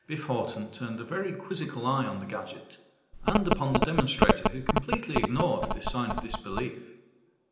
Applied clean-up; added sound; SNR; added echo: none; Telephone; -4 dB; reverberation time 0.8 s.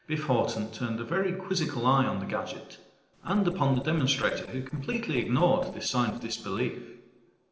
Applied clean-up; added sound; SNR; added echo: neural separator model SepFormer DNS4.